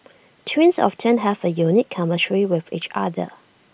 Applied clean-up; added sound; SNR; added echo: none; none; none; none.